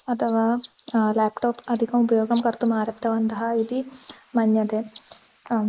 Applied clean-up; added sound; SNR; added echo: neural mask model Resemble Enhance denoiser.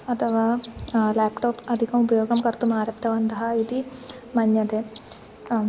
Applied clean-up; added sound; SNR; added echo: none; Bird; 17 dB; none.